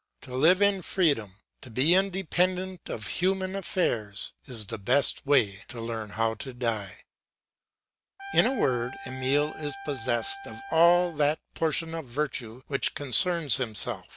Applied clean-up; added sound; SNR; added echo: none; Trumpet; 13 dB; none.